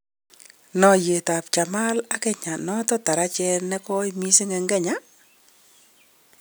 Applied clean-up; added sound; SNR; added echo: none; none; none; none.